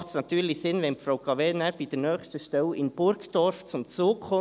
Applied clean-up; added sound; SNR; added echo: none; none; none; none.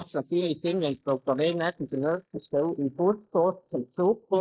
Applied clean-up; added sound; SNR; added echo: neural mask model Resemble Enhance denoiser.